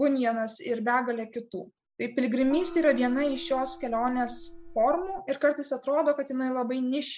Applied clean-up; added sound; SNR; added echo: none; Gong; 13 dB; none.